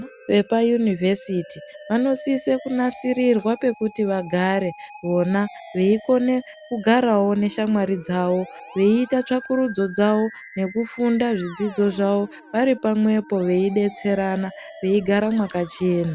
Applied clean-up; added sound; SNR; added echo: none; Musical instrument; 20 dB; none.